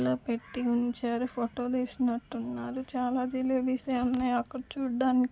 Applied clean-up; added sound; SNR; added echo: none; none; none; none.